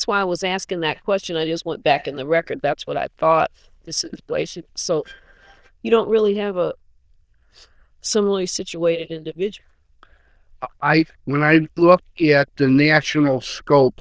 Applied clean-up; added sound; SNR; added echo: neural diffusion model UNIVERSE++.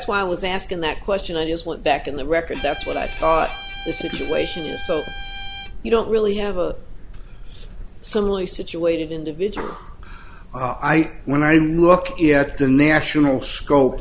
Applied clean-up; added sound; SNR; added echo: none; Bowed string instrument; 14 dB; none.